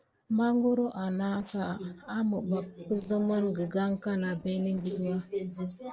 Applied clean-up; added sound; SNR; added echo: neural separator model SepFormer DNS4.